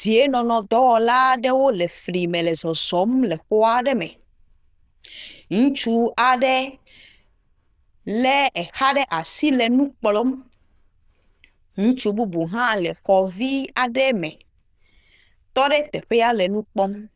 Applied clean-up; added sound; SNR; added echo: neural diffusion model UNIVERSE++.